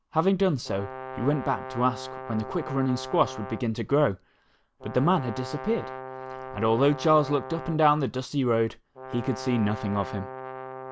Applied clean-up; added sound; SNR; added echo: none; Brass instrument; 12 dB; none.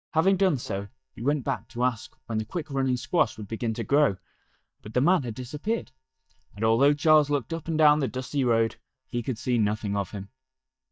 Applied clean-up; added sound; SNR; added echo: neural mask model DeepFilterNet 3.